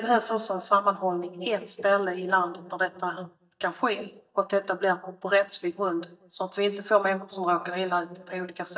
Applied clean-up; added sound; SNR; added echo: neural mask model DeepFilterNet 3.